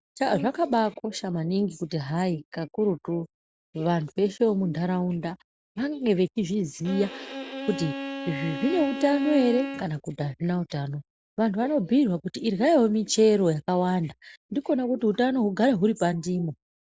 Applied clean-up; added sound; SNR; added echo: none; Bowed string instrument; 9 dB; none.